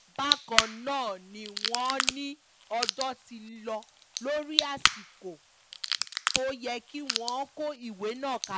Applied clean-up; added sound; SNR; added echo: none; Crack / Crackle; -2 dB; none.